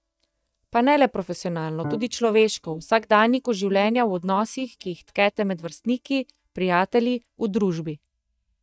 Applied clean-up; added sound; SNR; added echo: neural mask model DeepFilterNet 3.